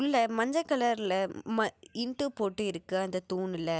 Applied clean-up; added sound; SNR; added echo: none; none; none; none.